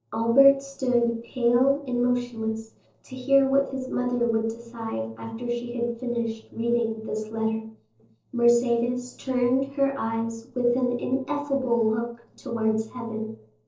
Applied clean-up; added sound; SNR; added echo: neural separator model SepFormer DNS4.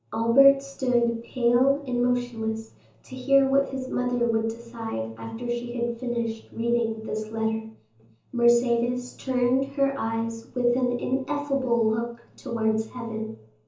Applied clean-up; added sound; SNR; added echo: none; Brass instrument; 20 dB; reverberation time 0.8 s.